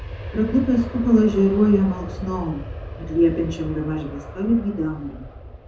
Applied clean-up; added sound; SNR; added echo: none; Aircraft; 11 dB; reverberation time 0.5 s.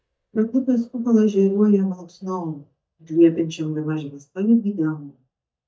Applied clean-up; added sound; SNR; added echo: neural mask model DeepFilterNet 3.